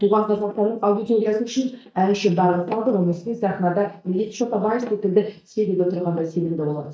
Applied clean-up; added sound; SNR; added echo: neural mask model DeepFilterNet 3.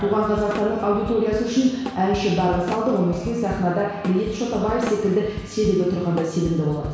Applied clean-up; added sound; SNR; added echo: none; Drum kit; 14 dB; reverberation time 1.1 s.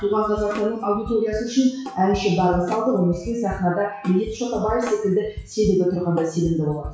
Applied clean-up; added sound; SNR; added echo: classical method WPE with log-MMSE.